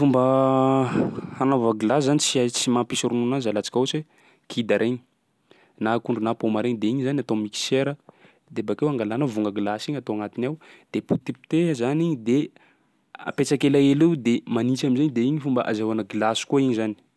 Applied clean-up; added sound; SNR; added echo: none; none; none; none.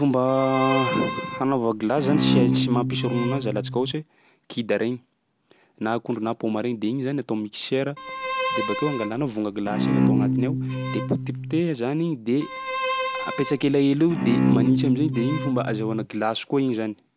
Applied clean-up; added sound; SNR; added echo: none; Bowed string instrument; 0 dB; none.